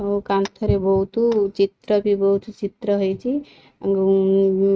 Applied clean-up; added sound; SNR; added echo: neural mask model RNNoise.